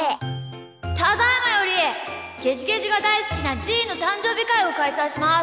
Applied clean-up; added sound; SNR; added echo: none; none; none; none.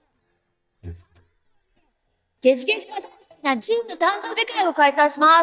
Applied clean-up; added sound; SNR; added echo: neural mask model DeepFilterNet 3.